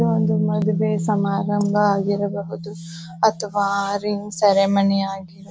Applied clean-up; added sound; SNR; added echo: none; Bass guitar; 6 dB; none.